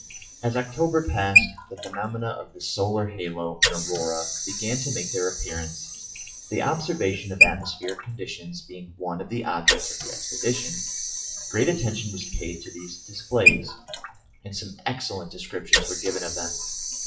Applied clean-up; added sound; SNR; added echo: classical method WPE with log-MMSE.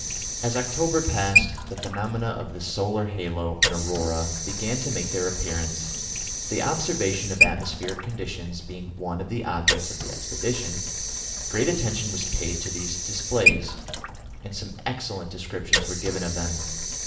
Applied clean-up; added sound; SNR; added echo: none; Sink (filling or washing) / Water; -1 dB; reverberation time 0.8 s.